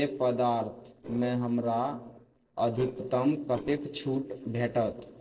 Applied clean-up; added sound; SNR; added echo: neural separator model SepFormer DNS4.